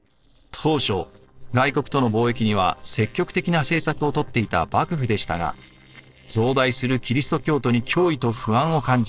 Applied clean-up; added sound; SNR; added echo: neural separator model SepFormer DNS4.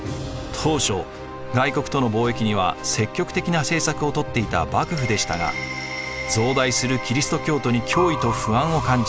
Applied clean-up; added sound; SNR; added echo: none; none; none; none.